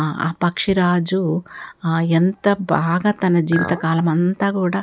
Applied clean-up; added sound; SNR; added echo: none; Chink, clink; 12 dB; none.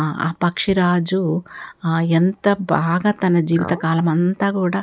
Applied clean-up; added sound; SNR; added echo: neural mask model Resemble Enhance denoiser.